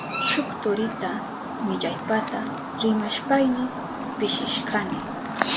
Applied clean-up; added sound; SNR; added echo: none; Chirp, tweet; 2 dB; none.